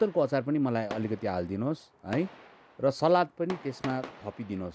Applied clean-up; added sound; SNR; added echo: none; Fireworks; 17 dB; none.